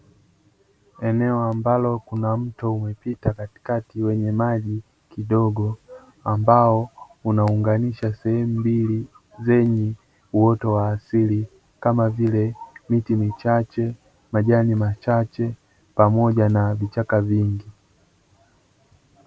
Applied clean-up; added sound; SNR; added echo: none; none; none; none.